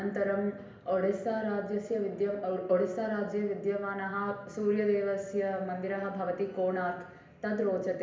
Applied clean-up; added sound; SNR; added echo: none; none; none; reverberation time 0.8 s.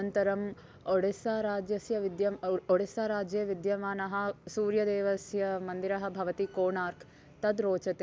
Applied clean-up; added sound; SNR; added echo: none; none; none; none.